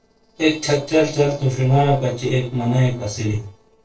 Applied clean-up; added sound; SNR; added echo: neural separator model SepFormer DNS4.